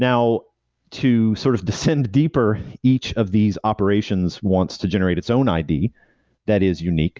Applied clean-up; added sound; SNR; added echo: none; none; none; none.